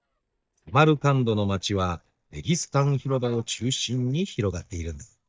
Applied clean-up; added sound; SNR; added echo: neural mask model DeepFilterNet 3.